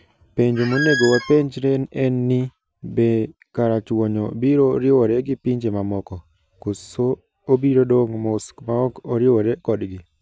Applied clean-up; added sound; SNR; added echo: none; Squeak; 5 dB; none.